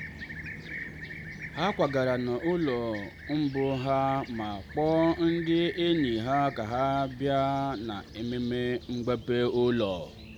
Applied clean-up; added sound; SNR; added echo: none; Fixed-wing aircraft, airplane; 14 dB; none.